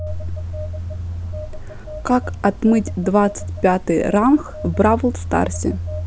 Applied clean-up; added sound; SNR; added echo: none; Telephone; 9 dB; none.